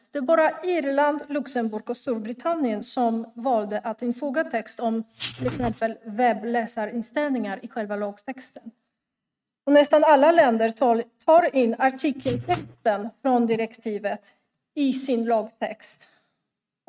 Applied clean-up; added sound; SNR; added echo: neural mask model RNNoise.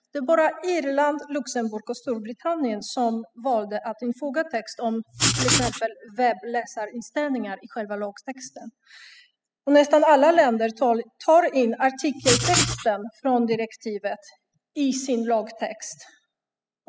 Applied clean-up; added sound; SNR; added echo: classical method spectral subtraction.